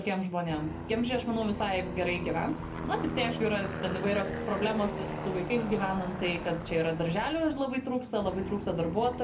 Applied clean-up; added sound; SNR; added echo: none; Aircraft; 7 dB; reverberation time 0.3 s.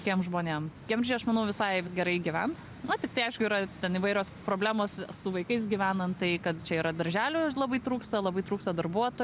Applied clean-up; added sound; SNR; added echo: none; none; none; none.